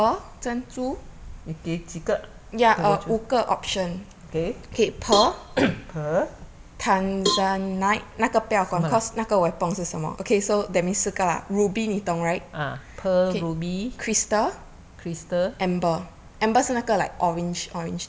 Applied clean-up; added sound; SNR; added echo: none; Cowbell; 7 dB; none.